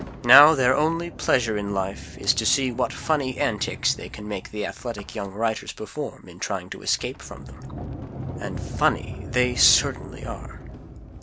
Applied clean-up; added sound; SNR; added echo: none; Sliding door; 11 dB; none.